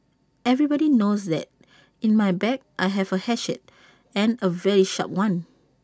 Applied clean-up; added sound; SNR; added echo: none; none; none; none.